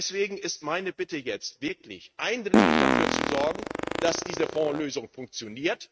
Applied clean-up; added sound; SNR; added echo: neural mask model RNNoise.